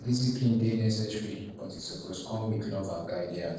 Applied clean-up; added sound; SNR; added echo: neural separator model SepFormer DNS4.